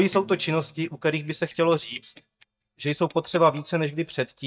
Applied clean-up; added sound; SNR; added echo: neural mask model DeepFilterNet 3.